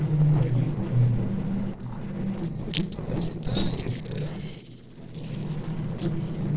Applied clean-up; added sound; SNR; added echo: neural separator model SepFormer DNS4.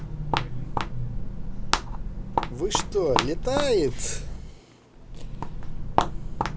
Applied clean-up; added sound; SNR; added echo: none; Walk, footsteps; -3 dB; none.